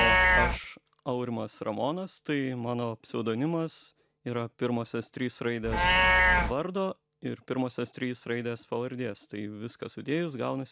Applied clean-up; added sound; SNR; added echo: none; Livestock, farm animals, working animals; -1 dB; none.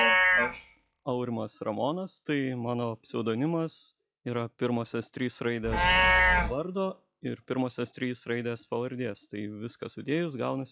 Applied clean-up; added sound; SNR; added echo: classical method log-MMSE.